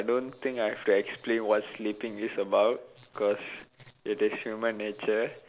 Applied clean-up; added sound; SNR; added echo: none; none; none; none.